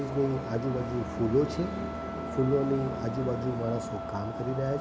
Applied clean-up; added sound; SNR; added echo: none; Wind instrument, woodwind instrument; 11 dB; none.